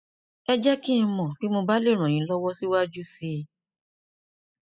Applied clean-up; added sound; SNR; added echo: classical method spectral subtraction.